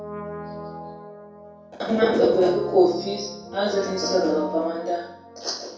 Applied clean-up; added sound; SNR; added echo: none; Brass instrument; 12 dB; reverberation time 0.6 s.